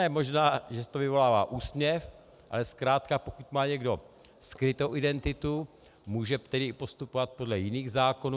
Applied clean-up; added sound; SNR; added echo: none; none; none; none.